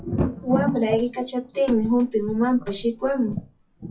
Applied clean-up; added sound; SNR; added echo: classical method WPE with log-MMSE.